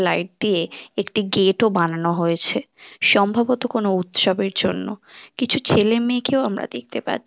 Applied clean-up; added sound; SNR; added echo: none; none; none; none.